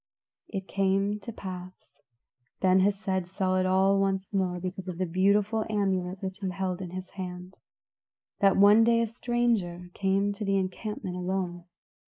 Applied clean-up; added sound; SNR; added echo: neural mask model Resemble Enhance denoiser.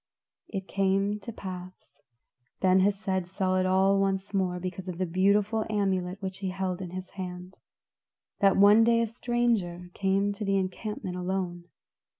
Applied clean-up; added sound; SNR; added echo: none; none; none; none.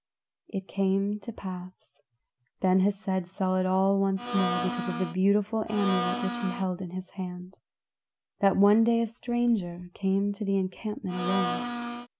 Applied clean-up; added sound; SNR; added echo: none; Domestic sounds, home sounds; 3 dB; none.